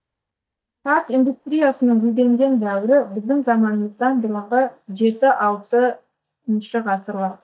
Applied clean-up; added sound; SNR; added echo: neural mask model DeepFilterNet 3.